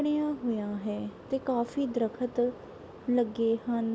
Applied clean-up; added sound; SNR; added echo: none; none; none; none.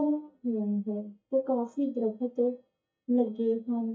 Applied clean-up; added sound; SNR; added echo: neural mask model DeepFilterNet 3.